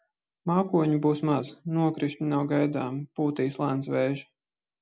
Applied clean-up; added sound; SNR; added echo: none; none; none; none.